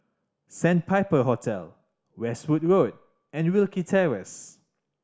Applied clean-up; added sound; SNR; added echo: none; none; none; none.